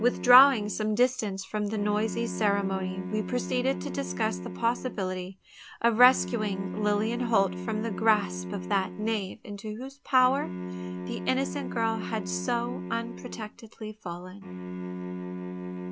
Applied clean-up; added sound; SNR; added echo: none; Bowed string instrument; 8 dB; none.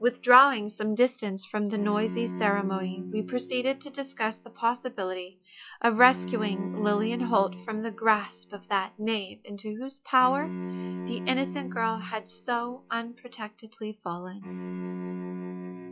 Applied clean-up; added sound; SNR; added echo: classical method log-MMSE.